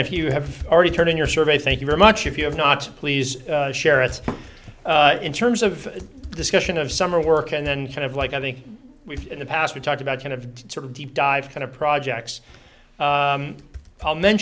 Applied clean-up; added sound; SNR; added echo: none; none; none; none.